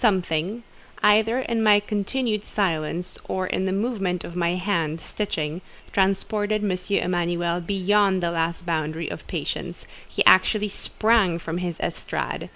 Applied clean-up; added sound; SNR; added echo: none; none; none; none.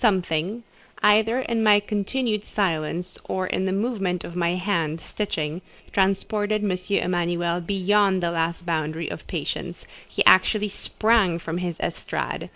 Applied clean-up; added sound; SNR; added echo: neural separator model SepFormer DNS4.